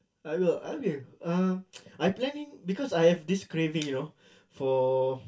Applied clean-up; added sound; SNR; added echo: none; none; none; reverberation time 0.2 s.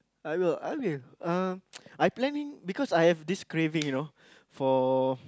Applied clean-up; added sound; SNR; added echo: none; none; none; none.